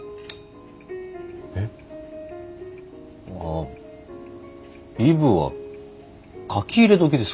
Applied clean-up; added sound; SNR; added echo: none; none; none; none.